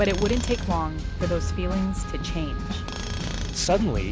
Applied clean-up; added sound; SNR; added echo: none; Tools + Mechanical fan; 13 dB; none.